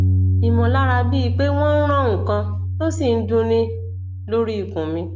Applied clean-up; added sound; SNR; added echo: none; Bass guitar; -1 dB; none.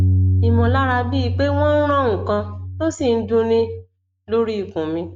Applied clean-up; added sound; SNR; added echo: neural mask model RNNoise.